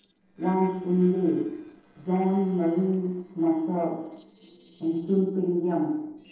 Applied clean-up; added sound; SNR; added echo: neural separator model SepFormer DNS4.